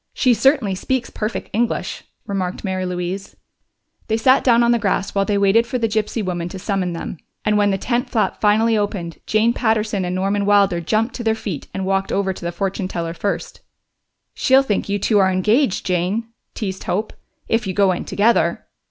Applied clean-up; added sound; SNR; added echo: none; none; none; none.